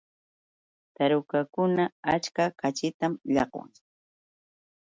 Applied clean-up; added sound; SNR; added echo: none; none; none; none.